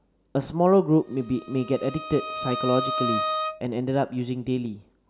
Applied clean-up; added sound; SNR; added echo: none; Bowed string instrument; 6 dB; none.